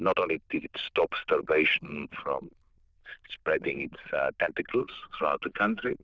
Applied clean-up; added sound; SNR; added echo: neural diffusion model UNIVERSE++.